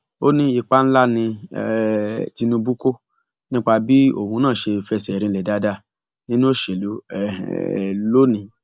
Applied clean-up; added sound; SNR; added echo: none; none; none; none.